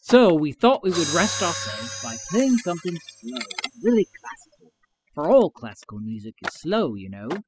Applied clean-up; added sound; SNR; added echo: classical method spectral subtraction.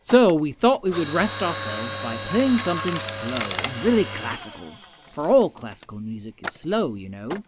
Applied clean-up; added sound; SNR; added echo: none; Mechanisms; 8 dB; none.